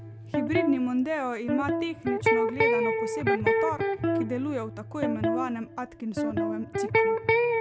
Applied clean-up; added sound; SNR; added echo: none; Electric guitar; -5 dB; none.